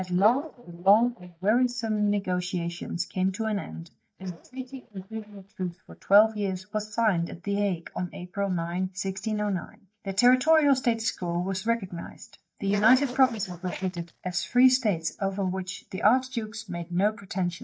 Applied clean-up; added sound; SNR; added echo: neural mask model DeepFilterNet 3.